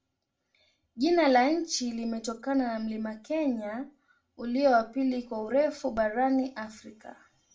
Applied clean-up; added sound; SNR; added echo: none; none; none; reverberation time 0.3 s.